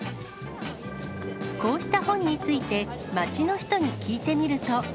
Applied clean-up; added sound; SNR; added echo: none; none; none; none.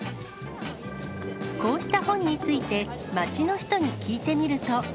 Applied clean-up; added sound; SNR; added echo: none; Gurgling; 13 dB; none.